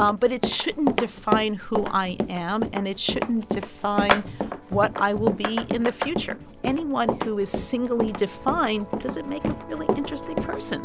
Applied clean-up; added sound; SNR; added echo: none; Run; 3 dB; none.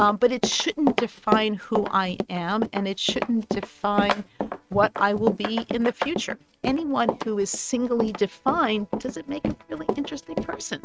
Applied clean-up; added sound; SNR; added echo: neural mask model RNNoise.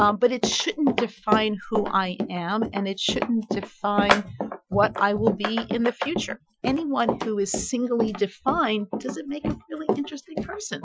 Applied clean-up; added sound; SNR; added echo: classical method Wiener filter.